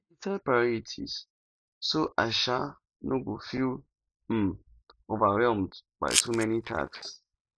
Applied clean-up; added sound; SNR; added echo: neural mask model DeepFilterNet 3.